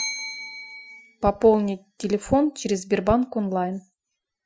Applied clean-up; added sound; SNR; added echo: classical method Wiener filter.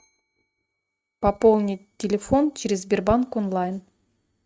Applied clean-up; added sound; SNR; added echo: neural mask model RNNoise.